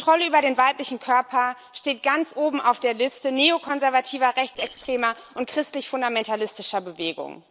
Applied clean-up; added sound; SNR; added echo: neural separator model SepFormer DNS4.